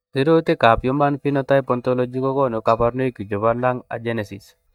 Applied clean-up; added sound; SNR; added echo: neural mask model DeepFilterNet 3.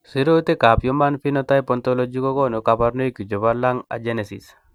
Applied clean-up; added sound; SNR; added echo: none; none; none; none.